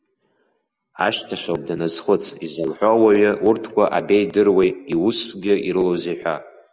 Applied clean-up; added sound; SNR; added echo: none; none; none; none.